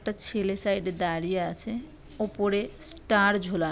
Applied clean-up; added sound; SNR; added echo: none; none; none; none.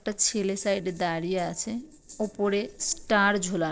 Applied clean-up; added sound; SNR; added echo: neural separator model SepFormer DNS4.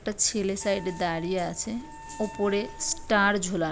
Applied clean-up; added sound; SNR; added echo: none; Livestock, farm animals, working animals + Wind instrument, woodwind instrument; 16 dB; none.